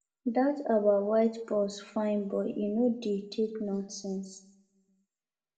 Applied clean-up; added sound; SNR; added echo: none; none; none; reverberation time 0.6 s.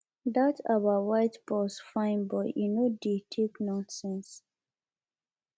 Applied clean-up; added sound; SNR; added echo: none; none; none; none.